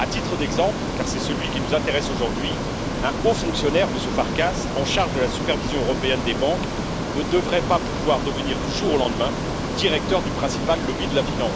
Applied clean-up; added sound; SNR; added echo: none; Ocean; 1 dB; none.